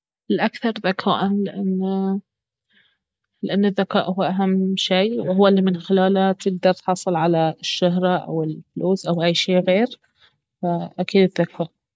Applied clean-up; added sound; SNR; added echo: none; none; none; none.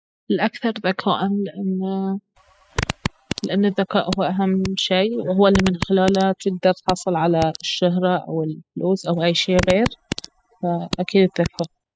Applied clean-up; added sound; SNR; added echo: classical method spectral subtraction.